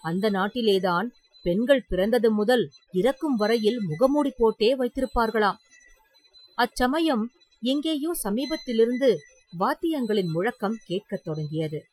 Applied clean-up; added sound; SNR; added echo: classical method Wiener filter.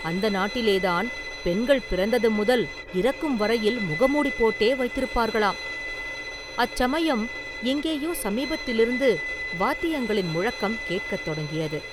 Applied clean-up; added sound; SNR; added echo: none; Bowed string instrument; 9 dB; none.